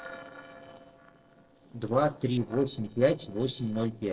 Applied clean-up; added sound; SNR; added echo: neural separator model SepFormer DNS4.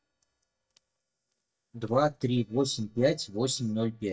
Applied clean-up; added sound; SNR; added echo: neural mask model DeepFilterNet 3.